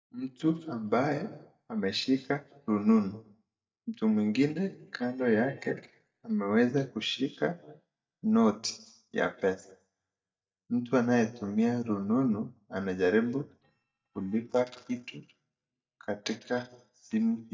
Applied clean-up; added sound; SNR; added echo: neural mask model DeepFilterNet 3.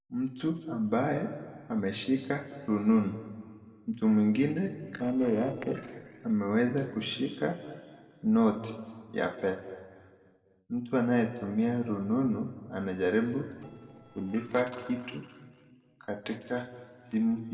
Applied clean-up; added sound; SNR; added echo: neural separator model SepFormer DNS4.